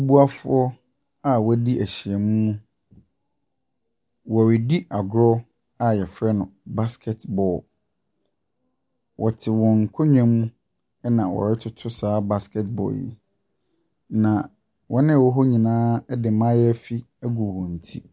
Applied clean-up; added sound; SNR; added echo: none; none; none; none.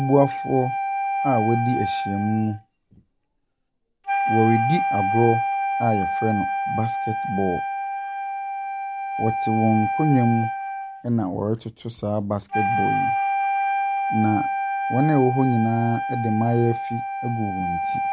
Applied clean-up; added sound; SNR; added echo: none; Wind instrument, woodwind instrument; 1 dB; none.